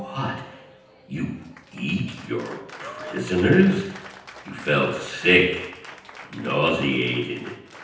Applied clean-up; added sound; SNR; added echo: none; Applause; 18 dB; reverberation time 0.9 s.